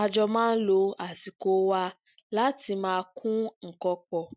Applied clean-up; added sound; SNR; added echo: none; none; none; none.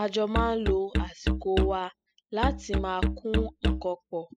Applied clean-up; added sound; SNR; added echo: classical method spectral subtraction.